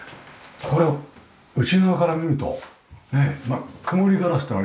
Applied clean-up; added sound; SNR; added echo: none; none; none; none.